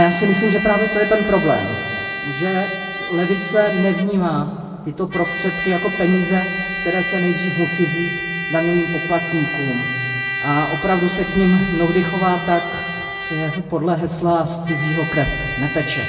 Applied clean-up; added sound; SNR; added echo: none; Trumpet; 6 dB; reverberation time 1.7 s.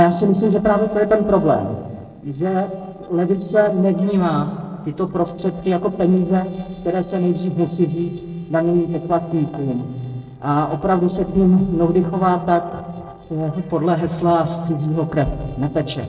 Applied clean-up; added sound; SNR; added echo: neural separator model SepFormer DNS4.